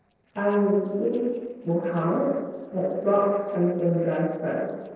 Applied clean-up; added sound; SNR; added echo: neural separator model SepFormer DNS4.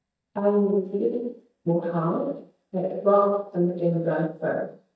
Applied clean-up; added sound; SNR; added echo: neural mask model DeepFilterNet 3.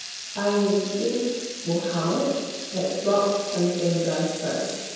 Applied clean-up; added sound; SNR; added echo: none; Water tap, faucet / Liquid; 11 dB; reverberation time 1.2 s.